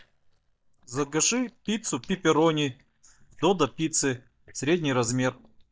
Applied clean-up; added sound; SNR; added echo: neural mask model DeepFilterNet 3.